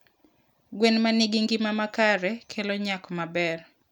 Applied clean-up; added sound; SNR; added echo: none; none; none; none.